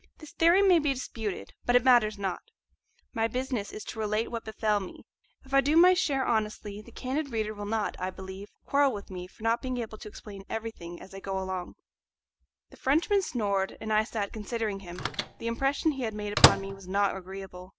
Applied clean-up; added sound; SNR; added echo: none; Microwave oven; -1 dB; none.